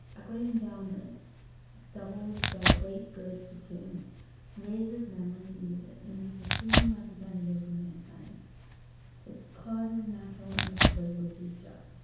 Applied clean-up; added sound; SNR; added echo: none; Tearing; -5 dB; reverberation time 0.9 s.